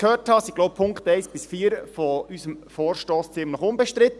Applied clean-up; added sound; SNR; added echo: none; none; none; none.